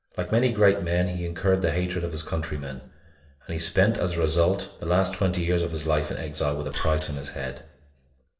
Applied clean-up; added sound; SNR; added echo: neural separator model SepFormer DNS4.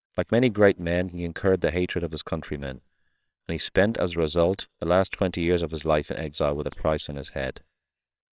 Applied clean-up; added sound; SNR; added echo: neural separator model SepFormer WHAMR!.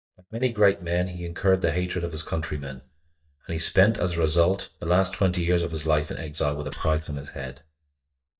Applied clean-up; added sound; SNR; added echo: neural mask model DeepFilterNet 3.